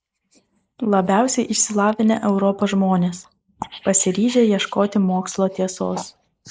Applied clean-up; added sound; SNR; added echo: neural mask model Resemble Enhance denoiser.